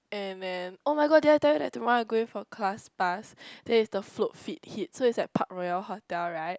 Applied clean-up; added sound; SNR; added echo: none; none; none; none.